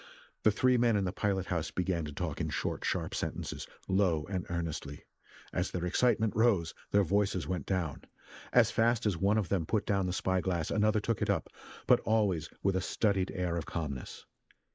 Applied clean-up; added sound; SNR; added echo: neural mask model Resemble Enhance denoiser.